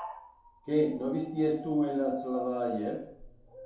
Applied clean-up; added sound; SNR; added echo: none; Dog; 12 dB; reverberation time 2.7 s.